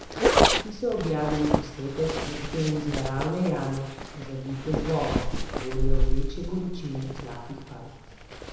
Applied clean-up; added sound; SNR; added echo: none; Zipper (clothing); -3 dB; reverberation time 1.0 s.